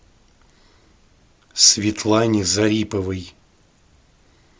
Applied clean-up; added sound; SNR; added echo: none; none; none; none.